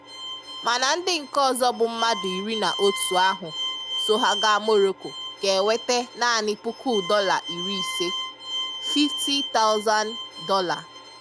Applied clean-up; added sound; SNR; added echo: none; Bowed string instrument; 8 dB; none.